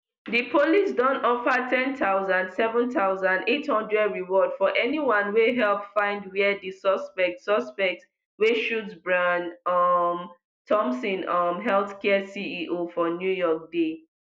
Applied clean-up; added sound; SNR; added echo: none; none; none; none.